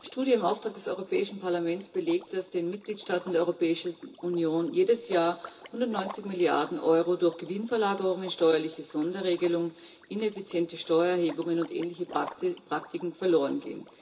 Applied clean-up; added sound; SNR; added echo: none; Liquid; 19 dB; reverberation time 0.2 s.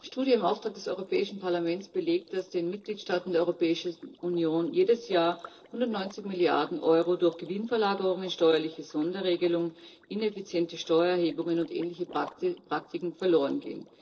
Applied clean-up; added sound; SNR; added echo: neural separator model SepFormer DNS4.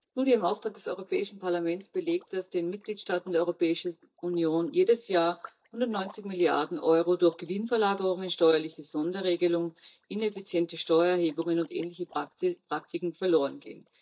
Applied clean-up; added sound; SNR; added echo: neural mask model DeepFilterNet 3.